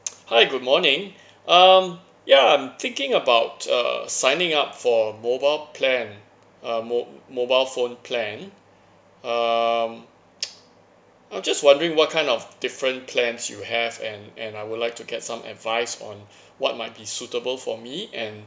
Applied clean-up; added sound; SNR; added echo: none; none; none; none.